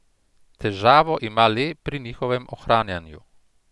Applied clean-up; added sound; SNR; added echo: none; none; none; none.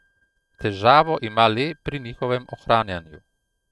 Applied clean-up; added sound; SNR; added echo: neural mask model RNNoise.